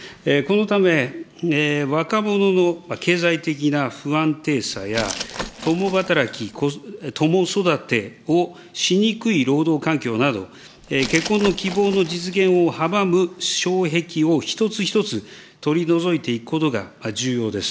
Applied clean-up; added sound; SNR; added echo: none; Glass; 14 dB; none.